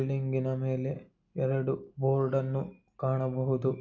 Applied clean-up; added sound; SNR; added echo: none; none; none; none.